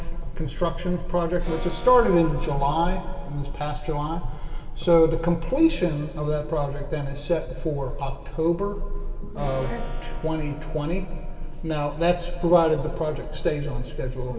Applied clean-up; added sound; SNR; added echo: none; Acoustic guitar / Strum; 18 dB; reverberation time 2.3 s.